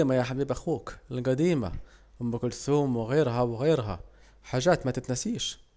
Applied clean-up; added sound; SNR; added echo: none; none; none; none.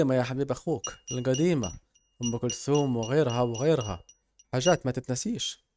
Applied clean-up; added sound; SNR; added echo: neural mask model RNNoise.